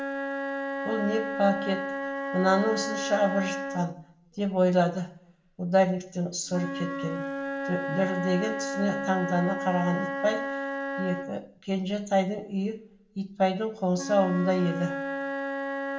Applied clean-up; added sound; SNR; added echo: none; Wind instrument, woodwind instrument; 5 dB; reverberation time 0.4 s.